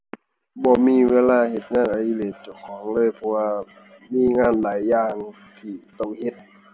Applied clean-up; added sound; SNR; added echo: none; none; none; none.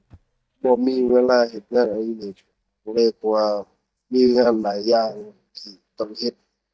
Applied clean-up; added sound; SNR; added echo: neural mask model DeepFilterNet 3.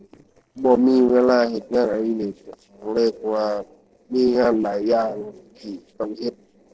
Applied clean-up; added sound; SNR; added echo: neural separator model SepFormer DNS4.